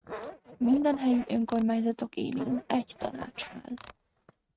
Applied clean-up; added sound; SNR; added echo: neural mask model RNNoise.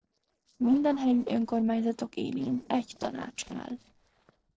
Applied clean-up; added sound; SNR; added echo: neural separator model SepFormer DNS4.